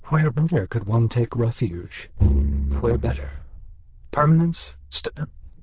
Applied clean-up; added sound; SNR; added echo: neural diffusion model UNIVERSE++.